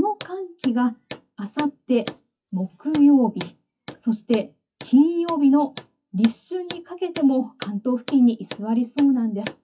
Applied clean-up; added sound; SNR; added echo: classical method WPE with log-MMSE.